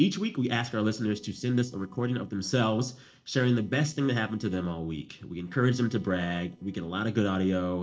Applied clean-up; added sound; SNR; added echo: neural separator model SepFormer DNS4.